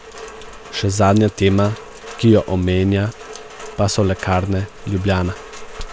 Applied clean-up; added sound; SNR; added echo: none; Rain; 16 dB; none.